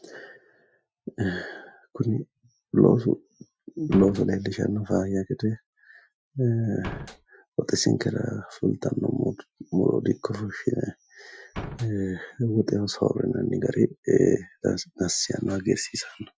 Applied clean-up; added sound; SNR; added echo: classical method Wiener filter.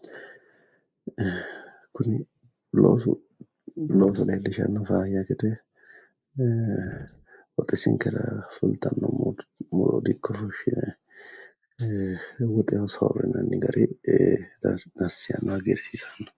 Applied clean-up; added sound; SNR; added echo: neural mask model Resemble Enhance denoiser.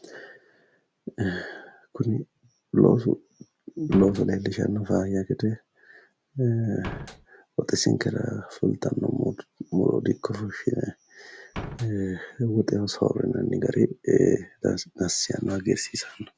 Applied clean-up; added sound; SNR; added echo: none; Slam; 10 dB; none.